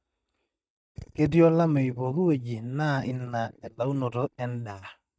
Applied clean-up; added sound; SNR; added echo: neural mask model DeepFilterNet 3.